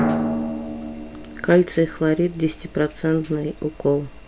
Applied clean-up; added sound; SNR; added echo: none; Drum; 7 dB; none.